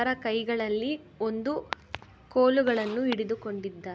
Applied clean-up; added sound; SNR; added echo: none; none; none; none.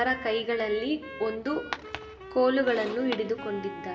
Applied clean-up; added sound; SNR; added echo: none; Wind instrument, woodwind instrument; 14 dB; reverberation time 0.9 s.